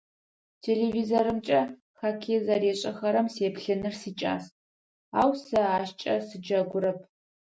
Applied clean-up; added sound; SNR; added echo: none; none; none; none.